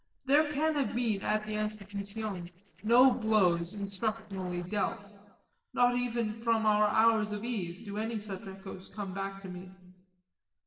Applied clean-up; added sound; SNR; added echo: neural separator model SepFormer DNS4.